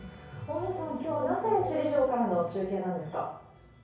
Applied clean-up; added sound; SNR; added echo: none; none; none; reverberation time 0.6 s.